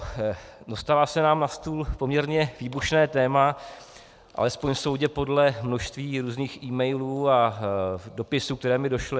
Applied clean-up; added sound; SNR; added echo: none; none; none; none.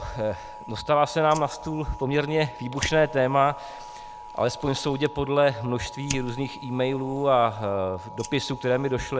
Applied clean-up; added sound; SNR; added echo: none; Fire + Alarm; 14 dB; none.